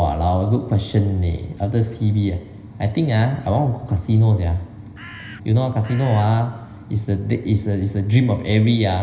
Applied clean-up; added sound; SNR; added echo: none; Bird; 19 dB; reverberation time 0.9 s.